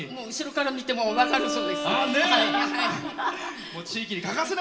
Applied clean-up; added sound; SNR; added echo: none; Bowed string instrument; 6 dB; reverberation time 0.4 s.